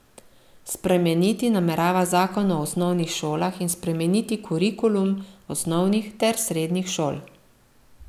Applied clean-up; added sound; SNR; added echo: none; none; none; none.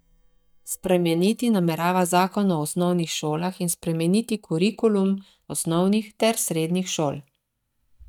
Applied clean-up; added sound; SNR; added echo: neural mask model DeepFilterNet 3.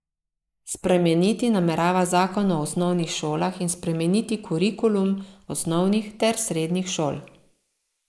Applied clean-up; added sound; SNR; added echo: neural mask model Resemble Enhance denoiser.